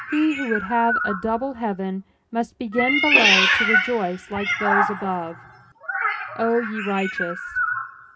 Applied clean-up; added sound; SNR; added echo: none; Meow; -1 dB; reverberation time 0.3 s.